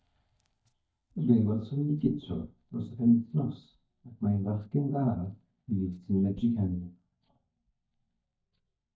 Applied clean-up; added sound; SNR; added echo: neural mask model DeepFilterNet 3.